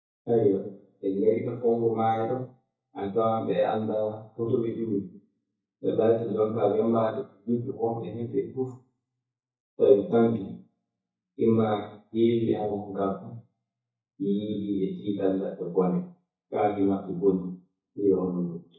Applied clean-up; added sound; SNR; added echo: neural mask model DeepFilterNet 3.